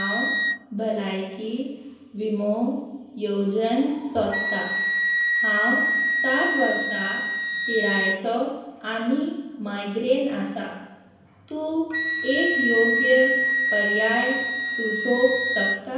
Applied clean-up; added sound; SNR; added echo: none; Wind instrument, woodwind instrument; 0 dB; reverberation time 0.9 s.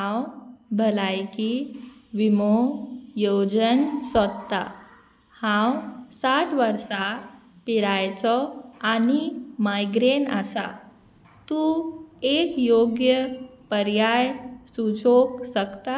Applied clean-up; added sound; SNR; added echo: none; none; none; none.